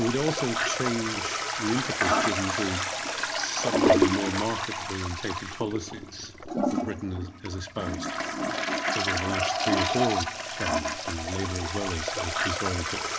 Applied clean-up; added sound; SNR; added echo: none; Toilet flush; -4 dB; reverberation time 1.2 s.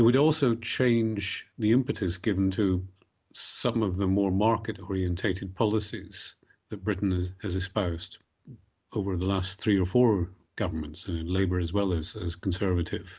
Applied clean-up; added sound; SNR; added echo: none; none; none; none.